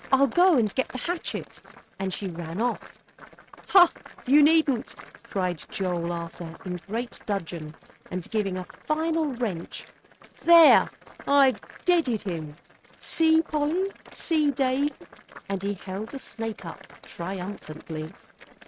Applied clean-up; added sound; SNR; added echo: neural mask model RNNoise.